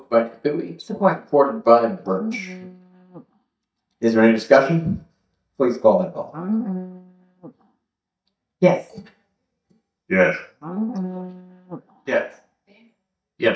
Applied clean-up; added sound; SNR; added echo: neural mask model DeepFilterNet 3.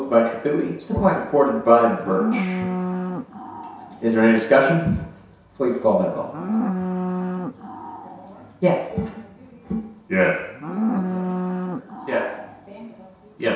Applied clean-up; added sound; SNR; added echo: none; Livestock, farm animals, working animals; 7 dB; reverberation time 0.7 s.